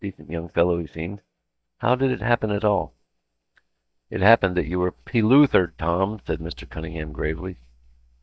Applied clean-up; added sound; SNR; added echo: neural mask model DeepFilterNet 3.